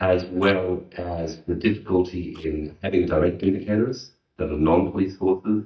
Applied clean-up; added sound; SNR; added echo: neural mask model DeepFilterNet 3.